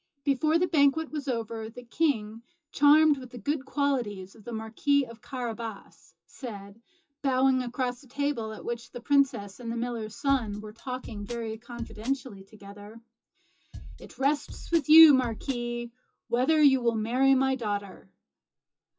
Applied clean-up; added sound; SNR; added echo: classical method WPE with log-MMSE.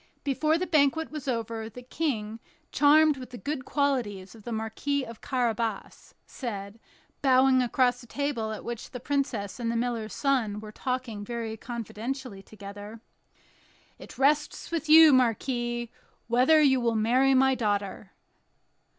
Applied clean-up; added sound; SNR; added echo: none; none; none; none.